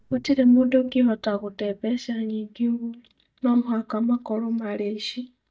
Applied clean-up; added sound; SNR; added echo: neural mask model DeepFilterNet 3.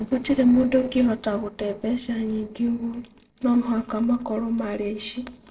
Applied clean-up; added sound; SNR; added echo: neural separator model SepFormer DNS4.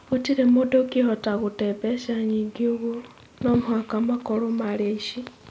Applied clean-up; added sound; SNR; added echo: none; none; none; none.